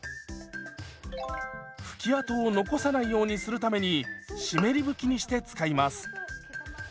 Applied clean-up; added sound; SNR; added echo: none; Bowed string instrument; 12 dB; none.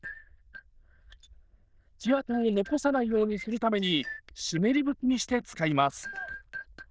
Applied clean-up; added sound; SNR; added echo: neural diffusion model UNIVERSE++.